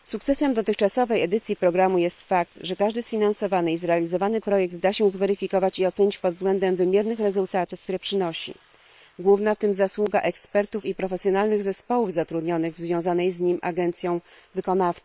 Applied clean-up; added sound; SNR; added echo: neural separator model SepFormer WHAM!.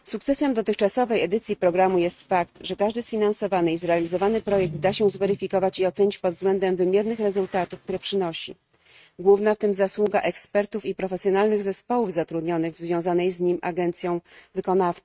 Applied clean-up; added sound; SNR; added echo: neural mask model RNNoise.